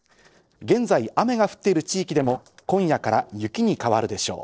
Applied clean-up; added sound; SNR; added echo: neural separator model SepFormer DNS4.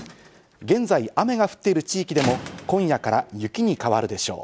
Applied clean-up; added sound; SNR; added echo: none; Squeak / Rattle / Slam; 15 dB; none.